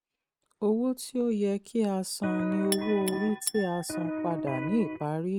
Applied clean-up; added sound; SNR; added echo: neural mask model RNNoise.